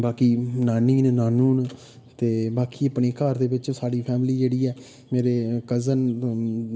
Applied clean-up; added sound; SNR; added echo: none; none; none; reverberation time 0.9 s.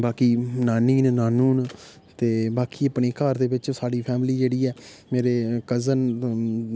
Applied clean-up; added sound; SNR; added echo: none; none; none; none.